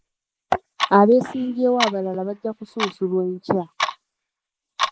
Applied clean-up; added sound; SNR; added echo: neural mask model Resemble Enhance denoiser.